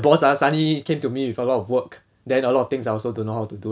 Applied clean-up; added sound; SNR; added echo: none; none; none; none.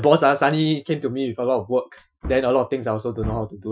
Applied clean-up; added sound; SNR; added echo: classical method Wiener filter.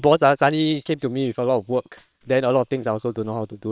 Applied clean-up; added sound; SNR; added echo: neural separator model SepFormer WHAM!.